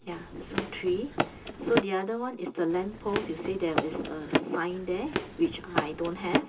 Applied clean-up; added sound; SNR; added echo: none; Run; 1 dB; reverberation time 0.2 s.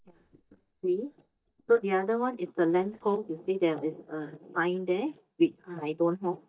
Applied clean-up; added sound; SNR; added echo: neural mask model DeepFilterNet 3.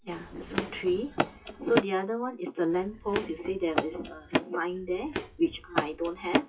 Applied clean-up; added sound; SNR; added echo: classical method WPE with log-MMSE.